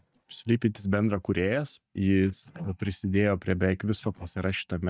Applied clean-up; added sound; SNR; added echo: neural mask model DeepFilterNet 3.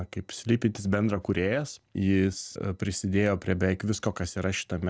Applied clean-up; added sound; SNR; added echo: none; none; none; none.